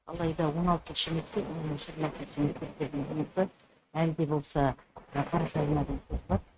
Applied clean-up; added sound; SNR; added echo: neural mask model RNNoise.